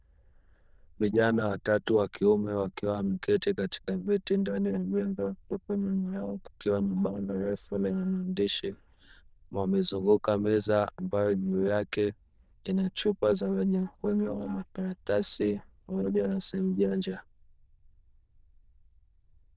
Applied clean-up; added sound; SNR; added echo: neural diffusion model UNIVERSE++.